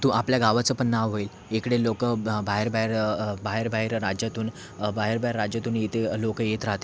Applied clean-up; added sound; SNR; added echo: none; none; none; none.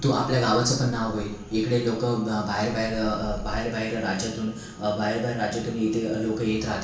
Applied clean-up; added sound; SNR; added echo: none; Gull, seagull; 16 dB; reverberation time 0.6 s.